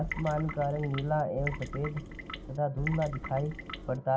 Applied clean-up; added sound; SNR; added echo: none; Trickle, dribble / Water tap, faucet; 8 dB; none.